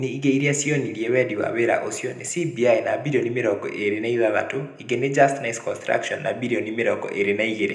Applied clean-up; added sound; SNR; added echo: none; none; none; reverberation time 0.7 s.